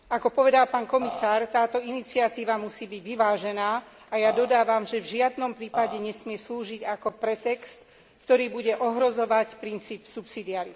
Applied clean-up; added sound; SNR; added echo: none; Burping, eructation; 8 dB; none.